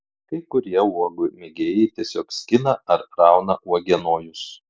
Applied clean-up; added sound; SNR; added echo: none; none; none; none.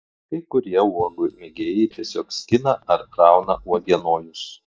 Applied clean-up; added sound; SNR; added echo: neural mask model DeepFilterNet 3.